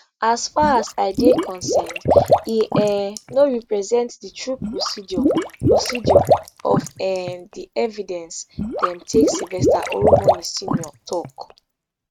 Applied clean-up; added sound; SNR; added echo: neural mask model RNNoise.